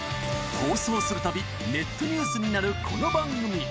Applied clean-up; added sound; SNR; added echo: none; Wind instrument, woodwind instrument; 9 dB; none.